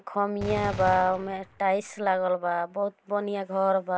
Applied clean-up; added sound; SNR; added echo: none; Gunshot, gunfire; 11 dB; none.